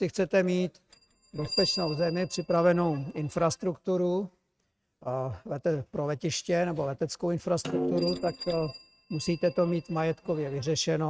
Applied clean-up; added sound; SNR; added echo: neural mask model RNNoise.